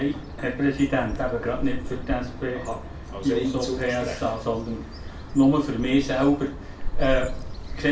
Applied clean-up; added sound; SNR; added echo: none; Bird; 6 dB; reverberation time 0.3 s.